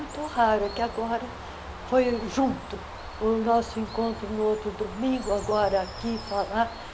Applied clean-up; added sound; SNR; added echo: none; Bird; 11 dB; none.